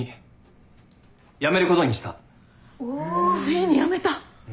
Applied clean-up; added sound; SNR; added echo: none; none; none; none.